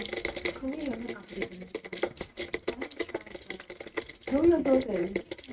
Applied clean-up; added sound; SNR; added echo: neural mask model RNNoise.